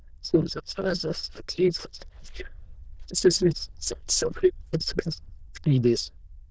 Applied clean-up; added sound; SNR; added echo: neural diffusion model UNIVERSE++.